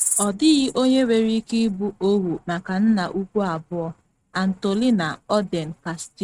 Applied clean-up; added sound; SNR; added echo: neural mask model RNNoise.